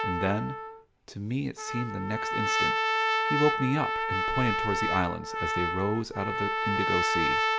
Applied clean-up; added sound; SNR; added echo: none; Trumpet; -2 dB; none.